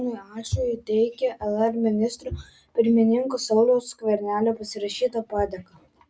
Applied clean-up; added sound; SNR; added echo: none; none; none; none.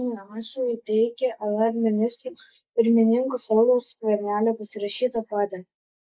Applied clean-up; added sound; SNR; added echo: neural mask model Resemble Enhance denoiser.